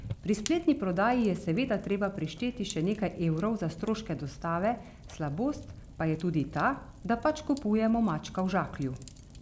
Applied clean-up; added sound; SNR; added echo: none; Fire; 15 dB; none.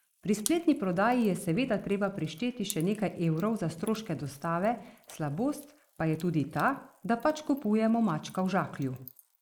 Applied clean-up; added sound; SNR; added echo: neural mask model Resemble Enhance denoiser.